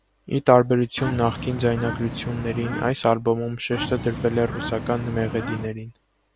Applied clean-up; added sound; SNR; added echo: none; Bird / Fowl; 7 dB; none.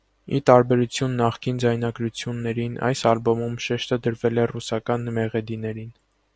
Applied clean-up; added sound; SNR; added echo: none; none; none; none.